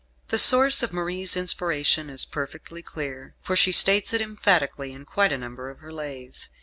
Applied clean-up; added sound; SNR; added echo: none; none; none; none.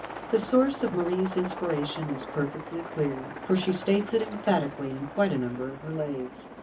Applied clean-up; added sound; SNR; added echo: none; Aircraft; 11 dB; reverberation time 0.3 s.